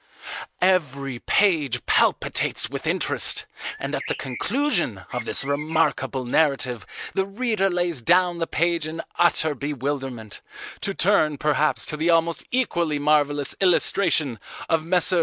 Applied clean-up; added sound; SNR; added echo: none; Bird; 16 dB; none.